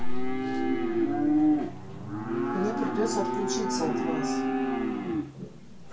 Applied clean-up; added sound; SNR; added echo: none; Livestock, farm animals, working animals; -3 dB; reverberation time 0.2 s.